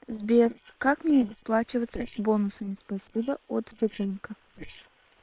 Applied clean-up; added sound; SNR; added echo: neural separator model SepFormer WHAM!.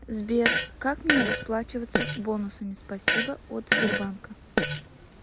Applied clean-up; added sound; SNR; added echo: none; Fart; -1 dB; none.